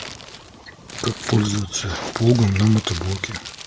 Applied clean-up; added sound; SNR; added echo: none; Crumpling, crinkling; 14 dB; none.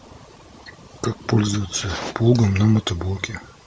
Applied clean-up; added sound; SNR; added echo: none; none; none; none.